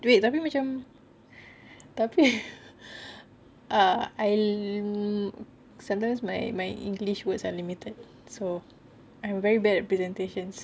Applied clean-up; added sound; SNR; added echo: none; none; none; none.